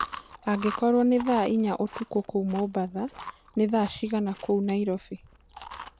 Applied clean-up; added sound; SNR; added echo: none; Chewing, mastication; 15 dB; none.